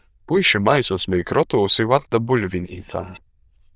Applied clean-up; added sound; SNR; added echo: neural diffusion model UNIVERSE++.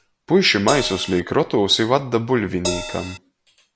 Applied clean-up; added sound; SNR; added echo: none; Crash cymbal; 7 dB; none.